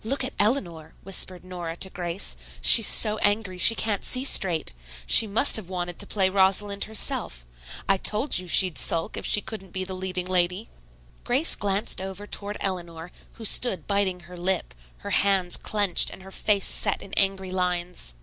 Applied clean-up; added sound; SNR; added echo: none; none; none; none.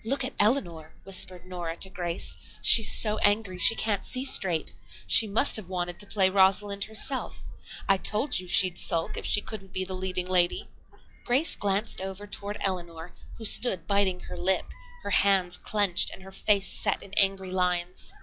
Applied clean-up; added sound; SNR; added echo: classical method log-MMSE.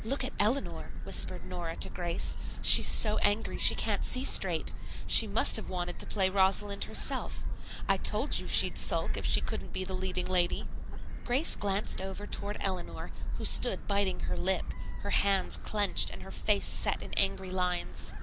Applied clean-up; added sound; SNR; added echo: none; Gull, seagull; -4 dB; none.